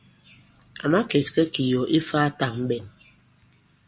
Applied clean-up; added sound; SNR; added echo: none; none; none; none.